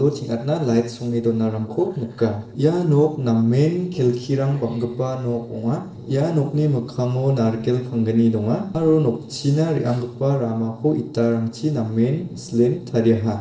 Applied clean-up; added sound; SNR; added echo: neural separator model SepFormer DNS4.